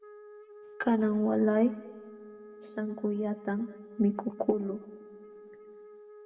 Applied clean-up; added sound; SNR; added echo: none; Wind instrument, woodwind instrument; 18 dB; reverberation time 1.7 s.